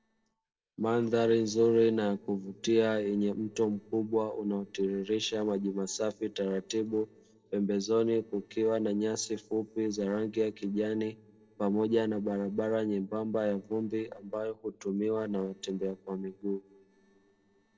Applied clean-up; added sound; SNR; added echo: neural separator model SepFormer DNS4.